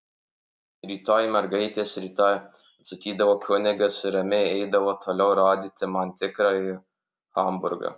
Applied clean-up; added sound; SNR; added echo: none; none; none; none.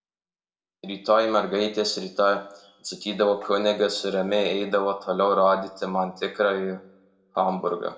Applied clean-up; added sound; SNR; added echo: none; none; none; reverberation time 0.5 s.